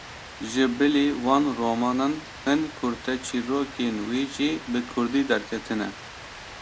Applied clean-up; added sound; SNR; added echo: none; Rain; 15 dB; none.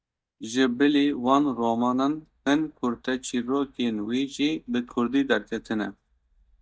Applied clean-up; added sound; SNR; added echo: neural mask model DeepFilterNet 3.